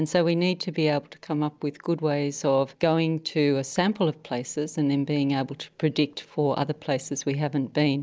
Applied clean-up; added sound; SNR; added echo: none; none; none; none.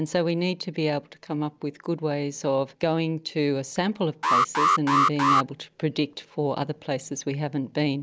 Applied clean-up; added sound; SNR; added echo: none; Alarm; -4 dB; none.